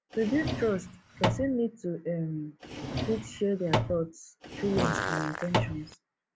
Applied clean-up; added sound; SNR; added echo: none; Drawer open or close + Fart; 1 dB; none.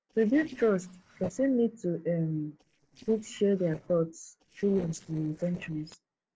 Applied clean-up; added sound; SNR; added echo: neural separator model SepFormer DNS4.